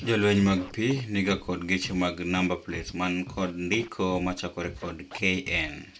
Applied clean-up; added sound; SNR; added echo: none; Scratching (performance technique); 17 dB; none.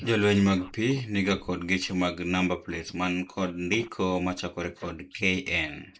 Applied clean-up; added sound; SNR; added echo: neural mask model Resemble Enhance denoiser.